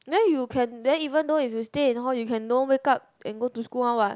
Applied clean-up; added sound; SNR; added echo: none; none; none; none.